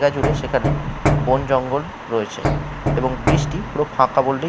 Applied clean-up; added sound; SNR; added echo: none; Knock; 1 dB; none.